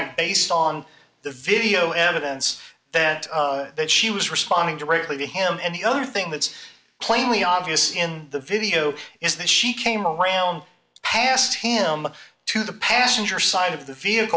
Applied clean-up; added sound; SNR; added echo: none; none; none; none.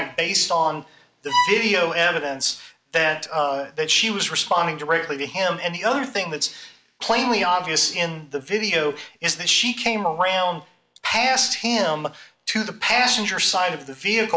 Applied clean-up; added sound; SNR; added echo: none; Bowed string instrument; 2 dB; none.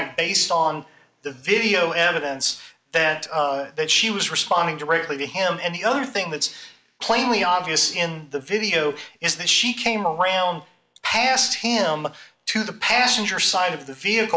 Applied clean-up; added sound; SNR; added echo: neural mask model Resemble Enhance denoiser.